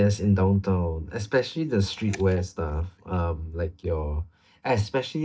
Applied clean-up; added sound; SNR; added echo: neural mask model DeepFilterNet 3.